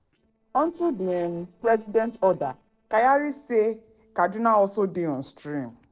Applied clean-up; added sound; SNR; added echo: neural separator model SepFormer DNS4.